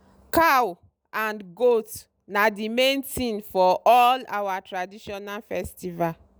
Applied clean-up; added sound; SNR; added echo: none; none; none; none.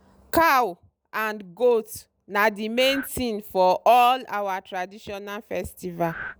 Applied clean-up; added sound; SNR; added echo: none; Breathing; 12 dB; none.